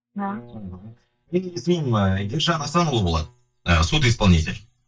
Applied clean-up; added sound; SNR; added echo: neural mask model DeepFilterNet 3.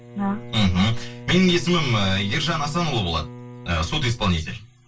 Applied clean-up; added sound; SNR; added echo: none; Bowed string instrument; 16 dB; reverberation time 0.2 s.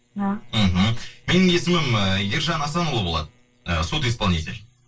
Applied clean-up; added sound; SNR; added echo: neural separator model SepFormer DNS4.